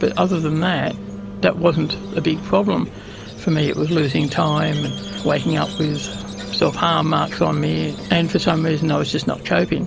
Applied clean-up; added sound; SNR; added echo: none; Squeak + Wind instrument, woodwind instrument; 11 dB; none.